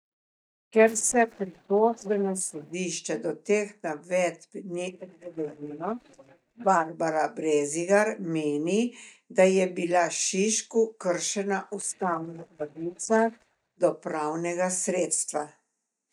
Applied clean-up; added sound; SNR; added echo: neural mask model DeepFilterNet 3.